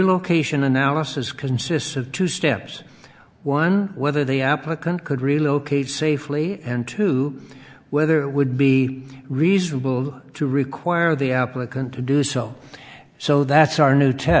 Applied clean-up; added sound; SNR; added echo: none; none; none; none.